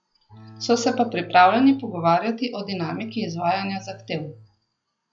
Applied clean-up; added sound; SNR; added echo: classical method log-MMSE.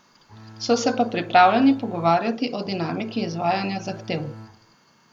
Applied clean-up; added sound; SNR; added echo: none; Bowed string instrument; 20 dB; none.